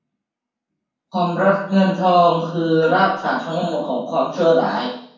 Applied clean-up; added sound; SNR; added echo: none; Wind instrument, woodwind instrument; 14 dB; reverberation time 0.6 s.